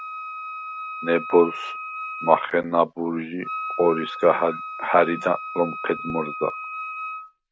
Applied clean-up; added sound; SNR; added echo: none; Wind instrument, woodwind instrument; 9 dB; none.